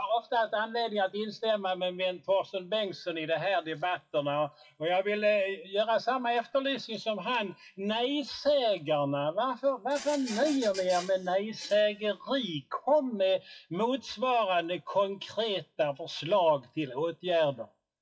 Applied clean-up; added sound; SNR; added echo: classical method WPE with log-MMSE.